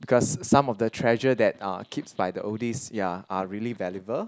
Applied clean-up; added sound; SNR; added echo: none; none; none; none.